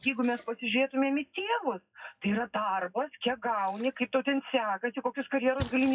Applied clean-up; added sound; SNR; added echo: classical method WPE with log-MMSE.